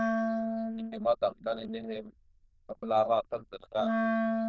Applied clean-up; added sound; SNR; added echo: neural diffusion model UNIVERSE++.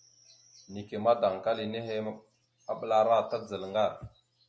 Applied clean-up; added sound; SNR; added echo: none; none; none; none.